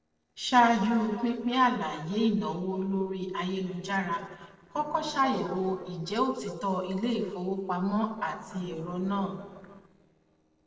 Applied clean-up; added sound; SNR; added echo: neural separator model SepFormer DNS4.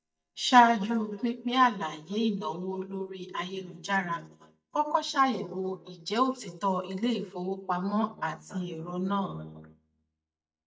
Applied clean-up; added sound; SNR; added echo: neural mask model DeepFilterNet 3.